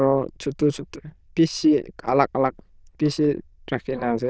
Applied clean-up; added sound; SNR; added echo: neural diffusion model UNIVERSE++.